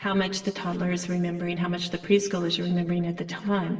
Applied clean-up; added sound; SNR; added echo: none; none; none; reverberation time 1.1 s.